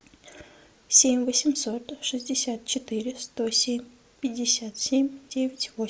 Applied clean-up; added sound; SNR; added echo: none; none; none; none.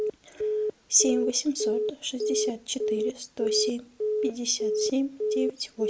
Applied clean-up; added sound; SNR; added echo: none; Telephone; -1 dB; none.